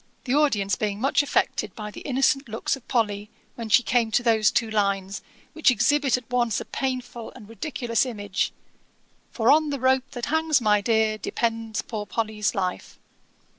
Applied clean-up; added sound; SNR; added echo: none; none; none; none.